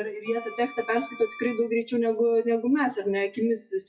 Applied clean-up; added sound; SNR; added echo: classical method WPE with log-MMSE.